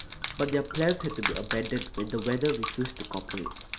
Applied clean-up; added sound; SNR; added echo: none; Gurgling / Liquid; 6 dB; none.